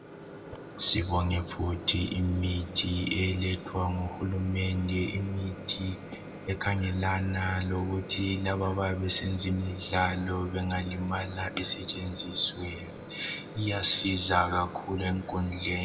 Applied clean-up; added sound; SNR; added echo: none; Microwave oven; 14 dB; reverberation time 1.0 s.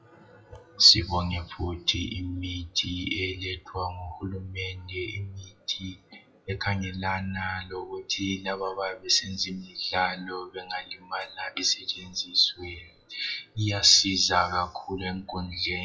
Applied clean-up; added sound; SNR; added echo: classical method WPE with log-MMSE.